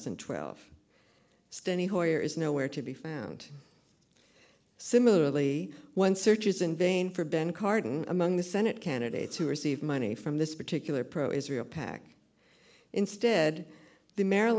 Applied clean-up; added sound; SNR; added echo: none; none; none; none.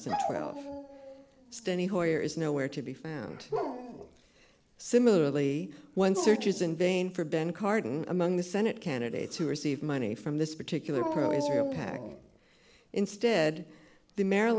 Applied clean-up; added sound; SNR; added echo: none; Dog; 9 dB; none.